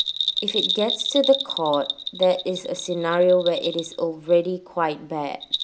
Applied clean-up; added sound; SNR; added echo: none; Bell; 6 dB; none.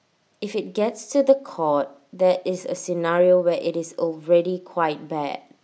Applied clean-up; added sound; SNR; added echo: none; none; none; none.